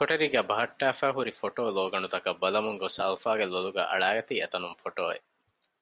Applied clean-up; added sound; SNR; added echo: none; none; none; none.